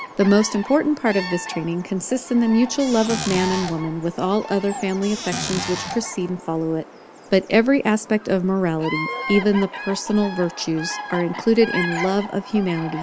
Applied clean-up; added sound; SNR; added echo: none; Bird vocalization, bird call, bird song + Squeak / Cupboard open or close; 10 dB; none.